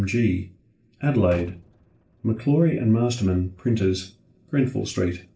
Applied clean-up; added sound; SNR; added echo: neural separator model SepFormer DNS4.